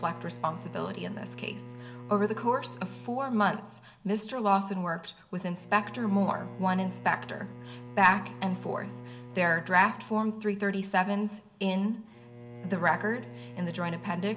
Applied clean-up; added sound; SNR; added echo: none; Bowed string instrument; 15 dB; reverberation time 0.3 s.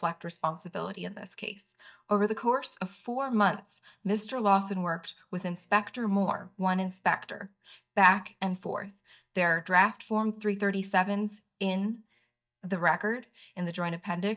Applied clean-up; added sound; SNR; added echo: neural mask model DeepFilterNet 3.